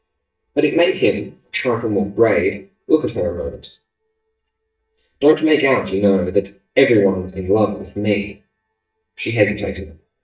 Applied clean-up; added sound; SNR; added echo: neural mask model DeepFilterNet 3.